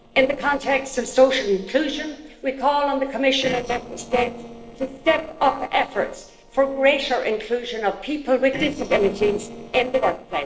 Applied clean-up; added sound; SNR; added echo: neural separator model SepFormer DNS4.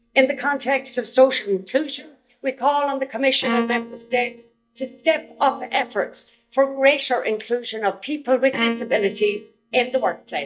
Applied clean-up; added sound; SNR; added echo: neural mask model DeepFilterNet 3.